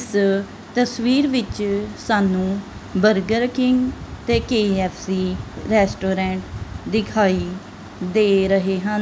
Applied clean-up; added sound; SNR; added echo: none; none; none; none.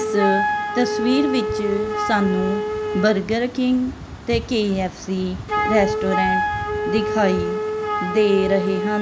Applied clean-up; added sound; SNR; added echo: none; Wind instrument, woodwind instrument; 2 dB; none.